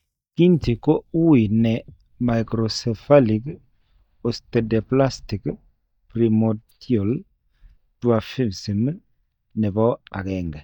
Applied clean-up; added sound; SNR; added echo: neural mask model DeepFilterNet 3.